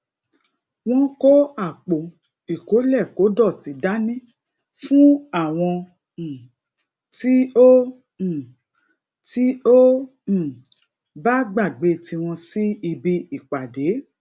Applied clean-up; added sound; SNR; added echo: none; none; none; none.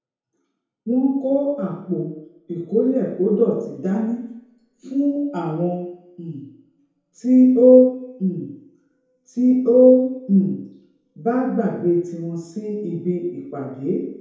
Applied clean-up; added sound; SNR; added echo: none; none; none; reverberation time 0.9 s.